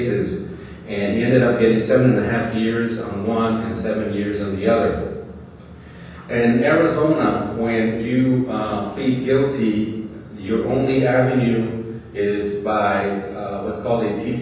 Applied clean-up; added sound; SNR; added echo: none; none; none; reverberation time 1.1 s.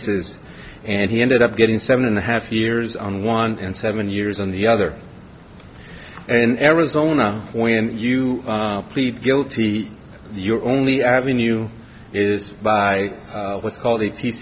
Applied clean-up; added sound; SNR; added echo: none; none; none; none.